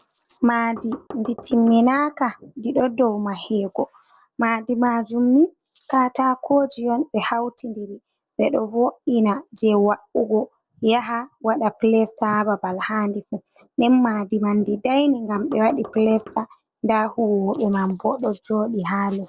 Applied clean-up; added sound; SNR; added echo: neural separator model SepFormer DNS4.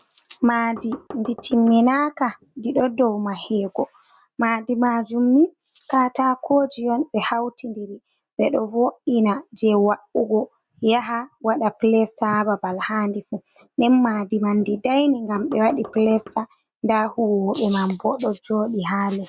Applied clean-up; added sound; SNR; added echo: neural mask model RNNoise.